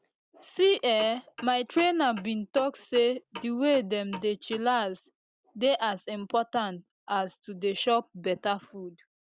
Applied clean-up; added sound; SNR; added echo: none; Clock; 17 dB; none.